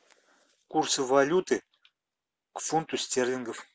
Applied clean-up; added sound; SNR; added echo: none; none; none; none.